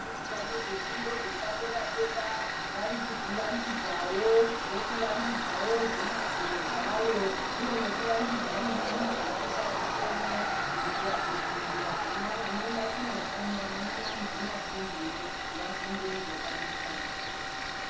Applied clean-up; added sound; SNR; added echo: none; Tools; -2 dB; reverberation time 0.6 s.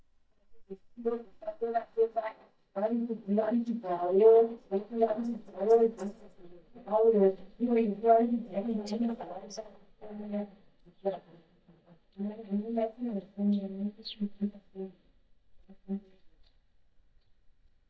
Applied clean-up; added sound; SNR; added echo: neural mask model DeepFilterNet 3.